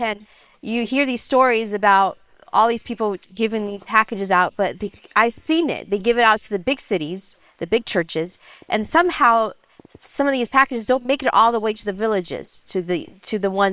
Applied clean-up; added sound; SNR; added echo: neural separator model SepFormer WHAM!.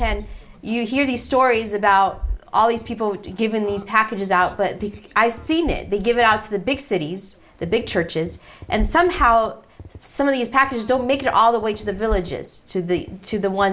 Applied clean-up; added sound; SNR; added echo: none; none; none; none.